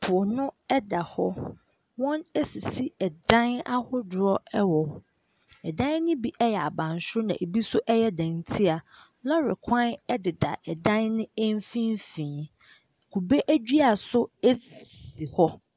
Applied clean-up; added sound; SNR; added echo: none; none; none; none.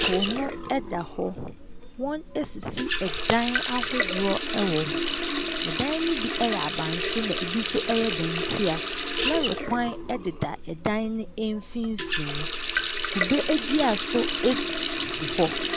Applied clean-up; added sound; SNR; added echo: none; Water tap, faucet; 1 dB; none.